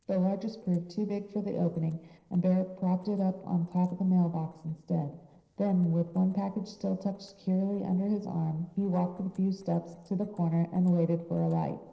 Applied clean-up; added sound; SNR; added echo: neural separator model SepFormer DNS4.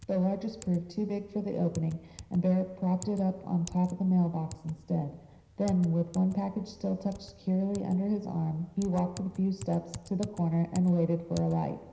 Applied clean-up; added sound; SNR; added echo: none; Typing; 19 dB; reverberation time 0.9 s.